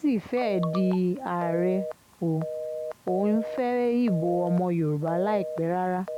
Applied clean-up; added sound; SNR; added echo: none; Telephone; 9 dB; none.